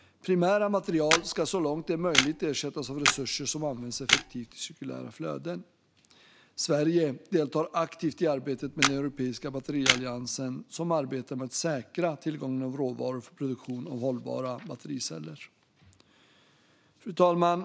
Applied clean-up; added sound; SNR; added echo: none; Camera; 1 dB; none.